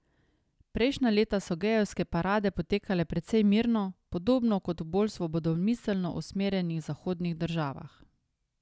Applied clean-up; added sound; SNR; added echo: none; none; none; none.